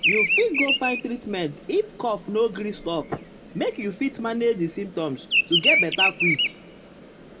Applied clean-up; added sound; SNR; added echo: none; Bird vocalization, bird call, bird song; 0 dB; reverberation time 1.3 s.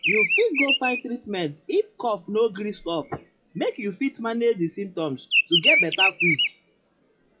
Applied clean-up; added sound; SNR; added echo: classical method WPE with log-MMSE.